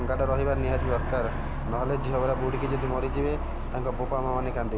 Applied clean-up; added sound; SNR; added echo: none; Aircraft + Bus; 0 dB; none.